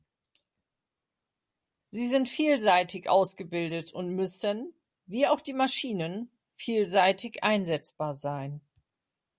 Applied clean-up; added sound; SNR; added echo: none; none; none; none.